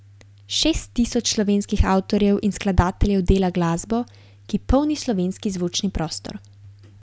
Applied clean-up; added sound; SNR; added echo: none; none; none; none.